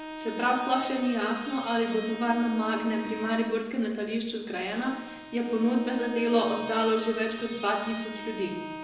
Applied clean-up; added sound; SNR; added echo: none; Bowed string instrument; 12 dB; reverberation time 0.9 s.